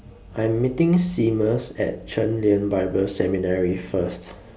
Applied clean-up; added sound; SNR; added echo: none; none; none; none.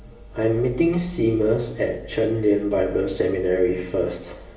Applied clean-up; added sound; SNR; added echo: none; none; none; reverberation time 0.8 s.